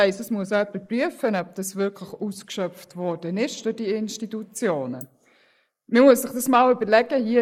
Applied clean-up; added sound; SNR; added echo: neural mask model Resemble Enhance denoiser.